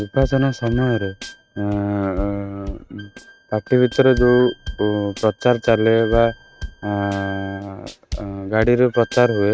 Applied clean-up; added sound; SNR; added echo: neural mask model RNNoise.